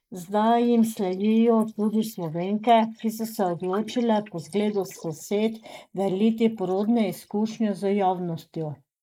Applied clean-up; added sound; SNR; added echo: neural mask model Resemble Enhance denoiser.